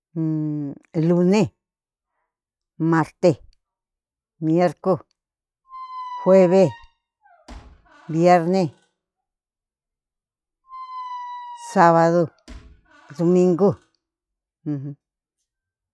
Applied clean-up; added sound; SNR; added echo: classical method log-MMSE.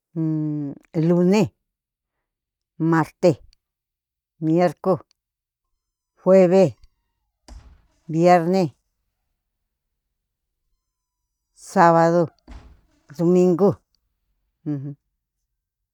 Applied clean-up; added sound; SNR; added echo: neural mask model DeepFilterNet 3.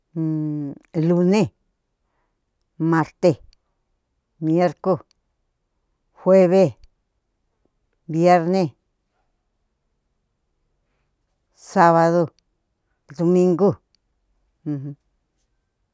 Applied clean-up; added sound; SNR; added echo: none; none; none; none.